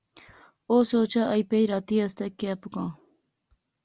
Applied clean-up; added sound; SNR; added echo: none; none; none; none.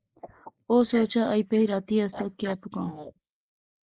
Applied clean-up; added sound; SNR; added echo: neural mask model Resemble Enhance denoiser.